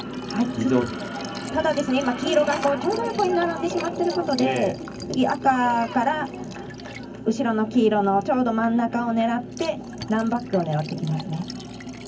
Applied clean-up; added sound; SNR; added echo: none; Liquid; 17 dB; reverberation time 0.3 s.